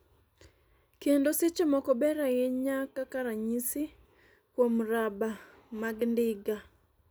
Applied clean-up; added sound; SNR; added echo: none; none; none; none.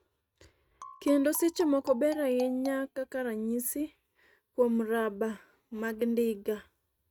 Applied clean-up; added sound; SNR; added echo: neural mask model RNNoise.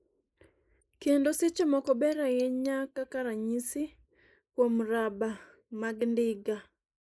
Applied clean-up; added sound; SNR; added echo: neural mask model Resemble Enhance denoiser.